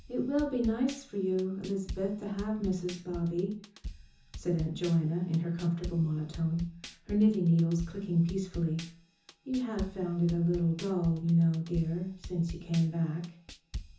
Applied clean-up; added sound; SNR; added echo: none; Drum kit; 14 dB; reverberation time 0.6 s.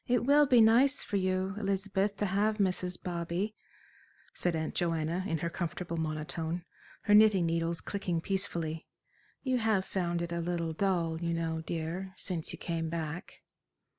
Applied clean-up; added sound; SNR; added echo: none; none; none; none.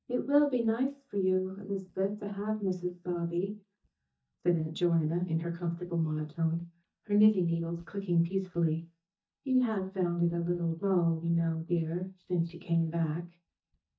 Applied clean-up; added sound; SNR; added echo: neural mask model DeepFilterNet 3.